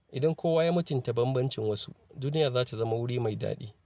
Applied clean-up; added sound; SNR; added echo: none; none; none; none.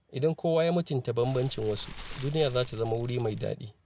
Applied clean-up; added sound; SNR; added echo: none; Fire; 13 dB; none.